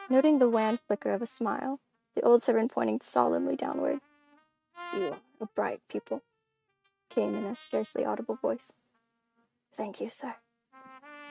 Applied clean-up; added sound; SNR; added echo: neural mask model RNNoise.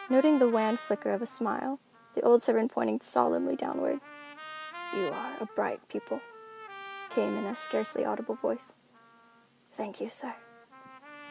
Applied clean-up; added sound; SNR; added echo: none; Trumpet; 16 dB; none.